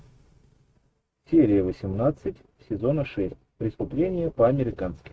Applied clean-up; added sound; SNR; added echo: neural mask model RNNoise.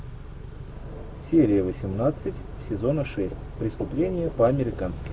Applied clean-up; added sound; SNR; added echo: none; Idling / Accelerating, revving, vroom / Car; 11 dB; none.